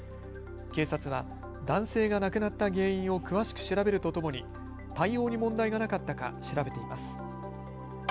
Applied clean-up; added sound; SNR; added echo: none; none; none; none.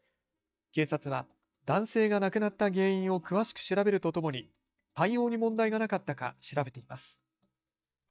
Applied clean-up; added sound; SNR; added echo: neural mask model DeepFilterNet 3.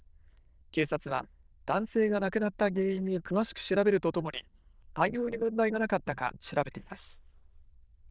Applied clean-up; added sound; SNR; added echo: neural diffusion model UNIVERSE++.